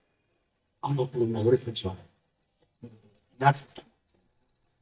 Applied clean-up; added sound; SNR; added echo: neural mask model DeepFilterNet 3.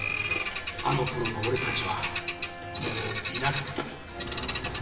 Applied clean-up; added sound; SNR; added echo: none; Bird vocalization, bird call, bird song; 3 dB; reverberation time 0.9 s.